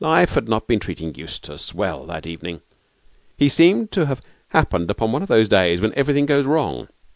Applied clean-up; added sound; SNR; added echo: none; none; none; none.